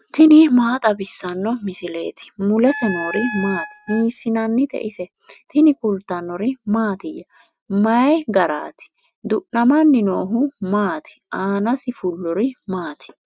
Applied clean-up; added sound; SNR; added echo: neural mask model RNNoise.